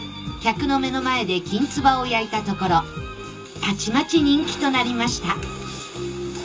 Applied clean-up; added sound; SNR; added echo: none; none; none; reverberation time 0.2 s.